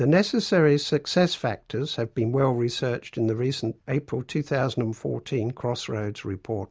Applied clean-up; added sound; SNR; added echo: none; none; none; none.